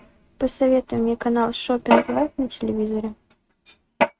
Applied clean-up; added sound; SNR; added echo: neural mask model RNNoise.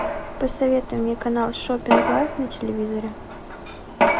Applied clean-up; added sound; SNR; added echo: none; Mechanisms; 1 dB; none.